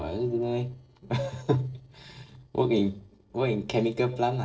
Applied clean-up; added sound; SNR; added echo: neural separator model SepFormer DNS4.